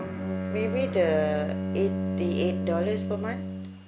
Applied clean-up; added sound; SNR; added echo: none; Bowed string instrument; 1 dB; none.